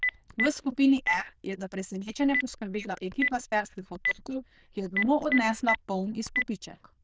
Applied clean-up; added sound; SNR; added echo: neural diffusion model UNIVERSE++.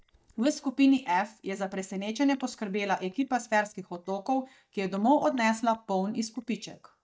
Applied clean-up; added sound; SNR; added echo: neural mask model DeepFilterNet 3.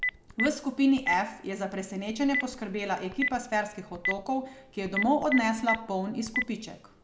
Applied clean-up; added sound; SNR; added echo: none; Telephone; 6 dB; none.